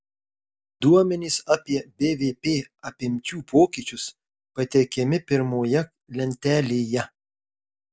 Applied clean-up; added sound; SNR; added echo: none; none; none; none.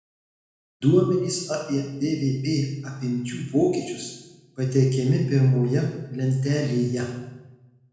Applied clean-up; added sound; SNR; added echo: none; none; none; reverberation time 1.0 s.